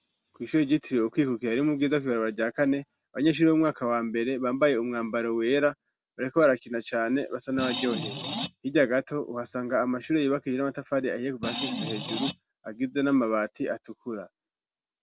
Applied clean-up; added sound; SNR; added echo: none; Screech; 6 dB; none.